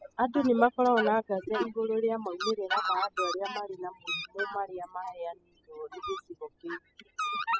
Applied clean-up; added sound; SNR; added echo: classical method spectral subtraction.